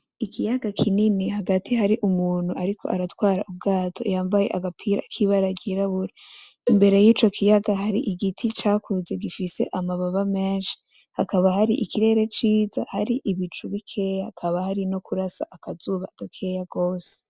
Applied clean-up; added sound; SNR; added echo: neural separator model SepFormer DNS4.